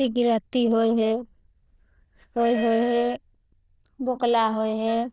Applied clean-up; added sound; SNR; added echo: neural diffusion model UNIVERSE++.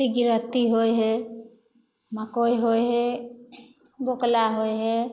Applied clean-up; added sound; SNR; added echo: neural mask model Resemble Enhance denoiser.